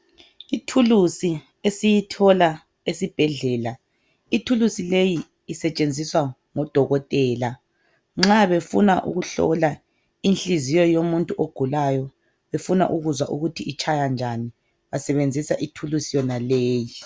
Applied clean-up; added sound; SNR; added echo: none; none; none; none.